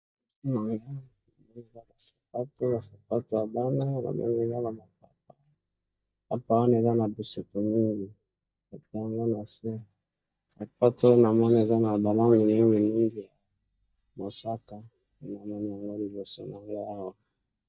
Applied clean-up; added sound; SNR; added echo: neural mask model DeepFilterNet 3.